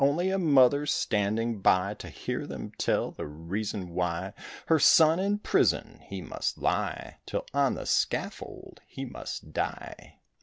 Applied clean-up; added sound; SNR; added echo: none; none; none; none.